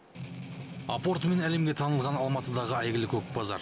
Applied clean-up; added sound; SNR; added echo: none; Strum; 10 dB; none.